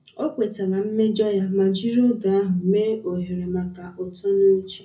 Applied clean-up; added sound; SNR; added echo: none; none; none; reverberation time 0.4 s.